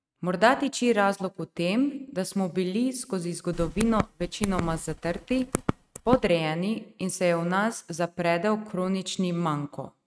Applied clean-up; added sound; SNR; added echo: neural mask model RNNoise.